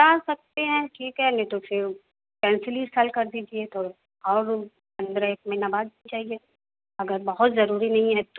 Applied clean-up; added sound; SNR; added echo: none; none; none; none.